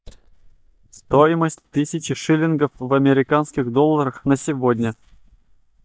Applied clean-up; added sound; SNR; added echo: neural mask model DeepFilterNet 3.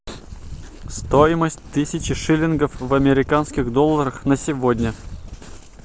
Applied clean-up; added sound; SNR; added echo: none; none; none; none.